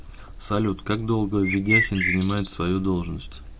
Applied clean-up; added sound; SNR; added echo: none; Bird; 1 dB; none.